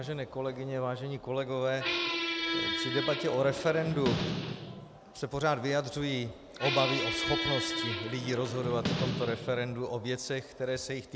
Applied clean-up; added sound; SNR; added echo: none; Squeak; 3 dB; none.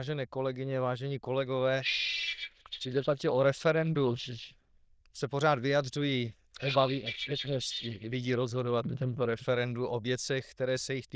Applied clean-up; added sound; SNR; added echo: neural diffusion model UNIVERSE++.